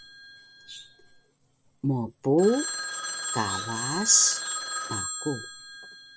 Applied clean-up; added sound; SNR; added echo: none; Telephone; 6 dB; none.